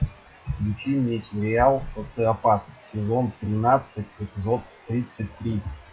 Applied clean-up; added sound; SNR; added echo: classical method WPE with log-MMSE.